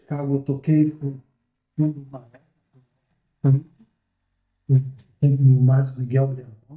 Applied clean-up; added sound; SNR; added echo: neural mask model DeepFilterNet 3.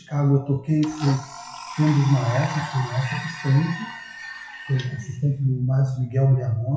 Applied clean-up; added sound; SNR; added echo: classical method WPE with log-MMSE.